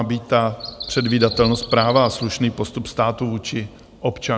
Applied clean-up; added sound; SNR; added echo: none; Bird vocalization, bird call, bird song; 15 dB; none.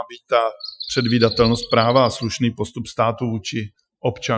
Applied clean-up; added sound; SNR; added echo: classical method Wiener filter.